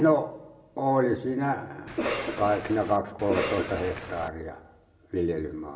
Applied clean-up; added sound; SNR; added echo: none; Cough; 4 dB; reverberation time 0.6 s.